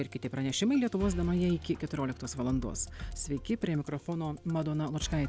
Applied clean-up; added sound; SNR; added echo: none; none; none; none.